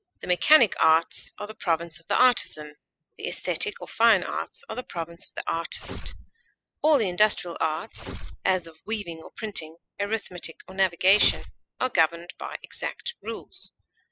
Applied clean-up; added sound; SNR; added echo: classical method spectral subtraction.